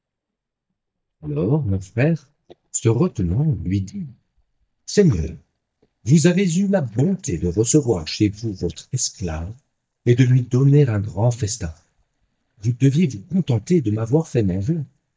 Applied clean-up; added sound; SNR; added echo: neural mask model DeepFilterNet 3.